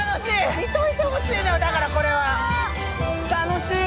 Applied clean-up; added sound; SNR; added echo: none; none; none; none.